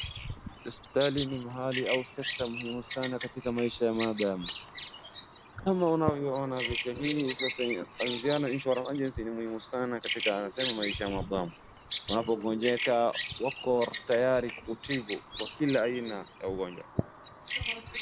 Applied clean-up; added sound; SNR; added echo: none; Bird vocalization, bird call, bird song; 7 dB; none.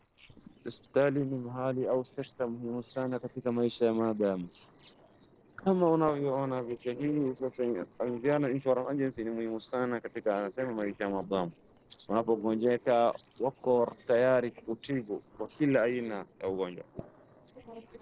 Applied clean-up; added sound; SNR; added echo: neural separator model SepFormer DNS4.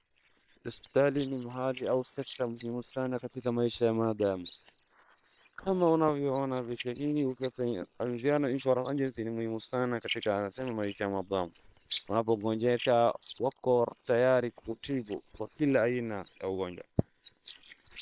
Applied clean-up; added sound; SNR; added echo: neural separator model SepFormer WHAM!.